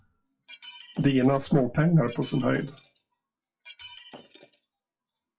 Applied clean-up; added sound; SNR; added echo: classical method WPE with log-MMSE.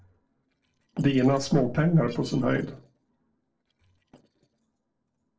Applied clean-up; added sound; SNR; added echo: neural separator model SepFormer DNS4.